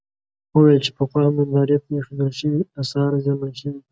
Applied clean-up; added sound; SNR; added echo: none; none; none; none.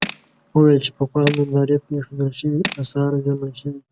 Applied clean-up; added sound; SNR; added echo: none; Tools; 12 dB; none.